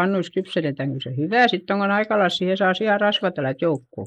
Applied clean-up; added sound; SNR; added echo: neural mask model Resemble Enhance denoiser.